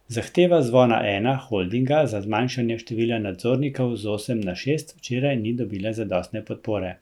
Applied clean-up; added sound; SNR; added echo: none; none; none; none.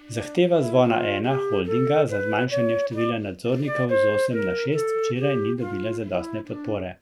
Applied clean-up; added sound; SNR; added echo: none; Wind instrument, woodwind instrument; 2 dB; none.